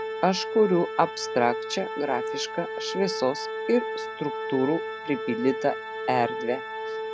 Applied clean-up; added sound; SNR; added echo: none; Organ; 5 dB; none.